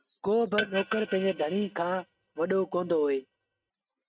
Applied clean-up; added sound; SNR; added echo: neural mask model RNNoise.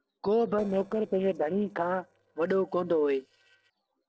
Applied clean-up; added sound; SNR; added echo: neural separator model SepFormer DNS4.